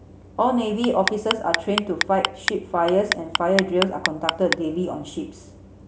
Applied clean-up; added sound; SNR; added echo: none; Clock; 4 dB; none.